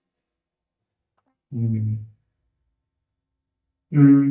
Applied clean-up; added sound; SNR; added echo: neural mask model DeepFilterNet 3.